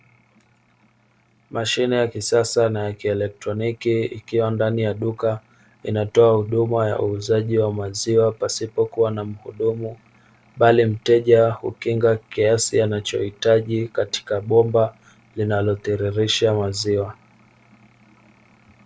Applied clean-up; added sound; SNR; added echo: none; none; none; none.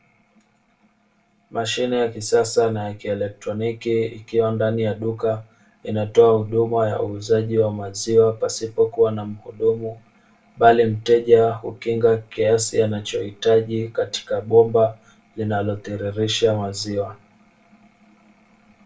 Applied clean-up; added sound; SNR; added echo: none; none; none; reverberation time 0.2 s.